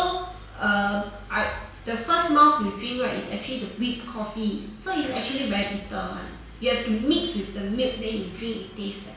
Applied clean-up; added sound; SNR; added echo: none; Engine starting / Car; 18 dB; reverberation time 0.7 s.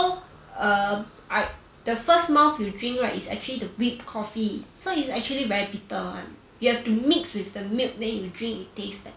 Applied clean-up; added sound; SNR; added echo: none; none; none; none.